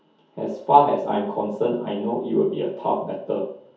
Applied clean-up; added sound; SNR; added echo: none; none; none; reverberation time 0.6 s.